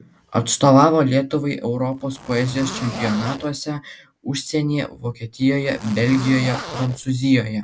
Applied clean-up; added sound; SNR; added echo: none; Zipper (clothing); 12 dB; none.